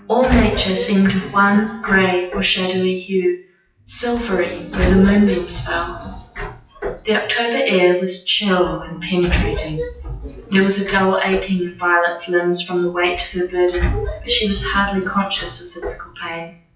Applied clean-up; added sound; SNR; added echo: classical method WPE with log-MMSE.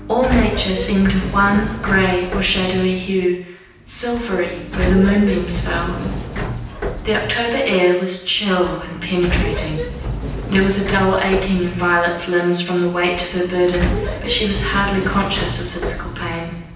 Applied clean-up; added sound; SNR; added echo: none; Sliding door; 6 dB; reverberation time 0.9 s.